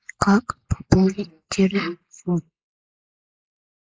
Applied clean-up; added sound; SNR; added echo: neural mask model Resemble Enhance denoiser.